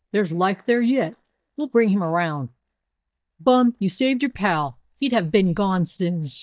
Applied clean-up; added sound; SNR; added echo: neural mask model DeepFilterNet 3.